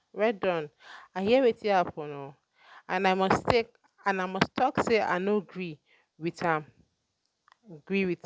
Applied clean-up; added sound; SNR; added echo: none; none; none; none.